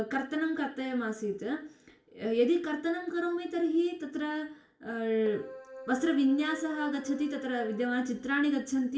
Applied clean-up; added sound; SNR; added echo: none; Keyboard (musical); 16 dB; reverberation time 0.3 s.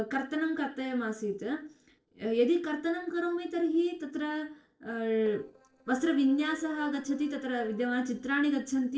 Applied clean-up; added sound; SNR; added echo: neural separator model SepFormer DNS4.